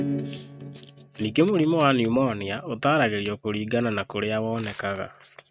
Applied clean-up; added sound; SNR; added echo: neural mask model RNNoise.